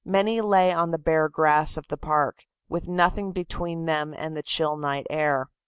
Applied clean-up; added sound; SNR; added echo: none; none; none; none.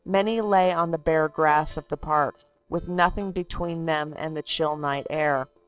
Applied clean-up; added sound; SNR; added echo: neural separator model SepFormer DNS4.